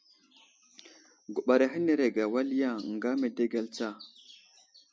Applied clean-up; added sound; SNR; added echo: none; none; none; none.